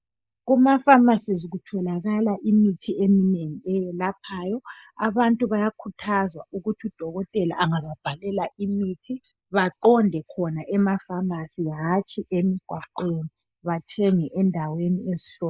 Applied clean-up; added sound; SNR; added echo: neural mask model Resemble Enhance denoiser.